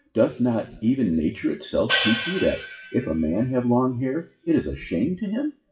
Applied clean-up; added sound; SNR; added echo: classical method WPE with log-MMSE.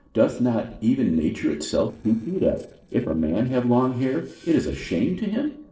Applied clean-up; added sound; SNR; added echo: neural separator model SepFormer DNS4.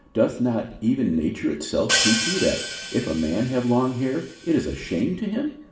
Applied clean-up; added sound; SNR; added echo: none; Hi-hat; 4 dB; reverberation time 0.8 s.